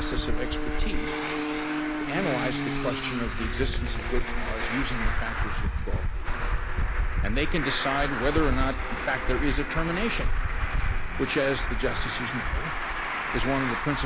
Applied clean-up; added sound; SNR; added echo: none; Traffic noise, roadway noise; -5 dB; none.